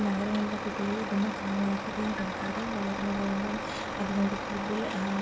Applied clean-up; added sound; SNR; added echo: none; Truck; 3 dB; reverberation time 0.2 s.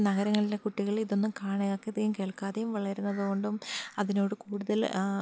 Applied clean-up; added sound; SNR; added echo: none; none; none; none.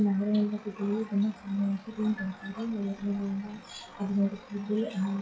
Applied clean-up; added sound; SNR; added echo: classical method WPE with log-MMSE.